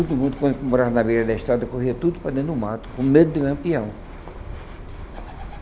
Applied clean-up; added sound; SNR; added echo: none; Bird; 14 dB; none.